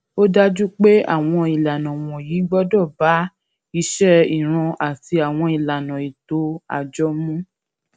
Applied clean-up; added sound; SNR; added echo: none; none; none; none.